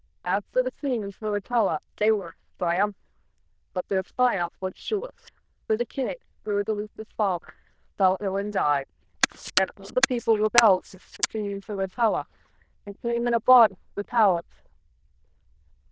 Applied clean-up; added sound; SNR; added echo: neural diffusion model UNIVERSE++.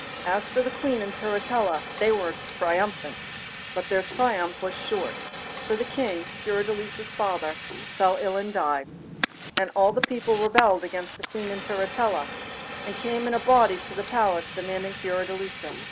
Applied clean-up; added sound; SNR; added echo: none; Fire; 7 dB; none.